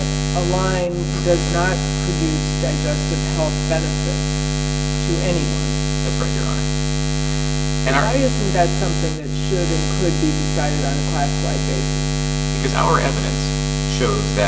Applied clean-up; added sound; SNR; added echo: none; Buzz; -5 dB; reverberation time 1.4 s.